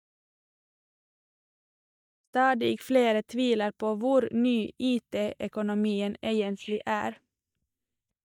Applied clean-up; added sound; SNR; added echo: neural mask model DeepFilterNet 3.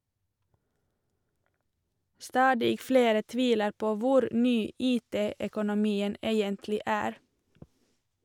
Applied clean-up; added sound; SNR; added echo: none; none; none; none.